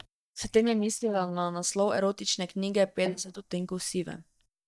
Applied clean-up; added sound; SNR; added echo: neural mask model DeepFilterNet 3.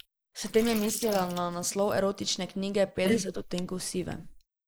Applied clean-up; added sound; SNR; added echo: neural mask model Resemble Enhance denoiser.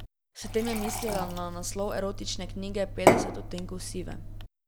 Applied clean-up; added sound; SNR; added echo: none; Fill (with liquid) / Glass / Water; -3 dB; none.